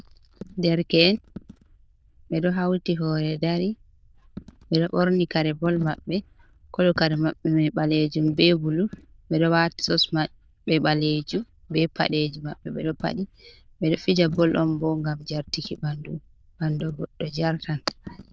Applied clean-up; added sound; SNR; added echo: neural diffusion model UNIVERSE++.